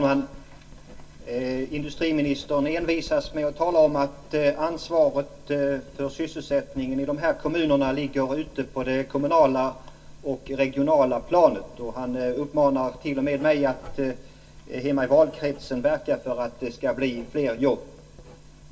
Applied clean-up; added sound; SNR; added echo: none; Writing; 19 dB; reverberation time 0.2 s.